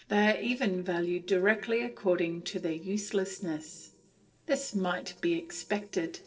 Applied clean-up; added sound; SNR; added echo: neural separator model SepFormer DNS4.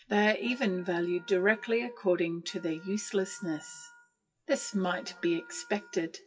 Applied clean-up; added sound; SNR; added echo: classical method WPE with log-MMSE.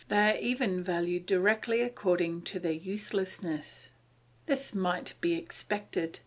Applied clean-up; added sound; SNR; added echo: none; none; none; none.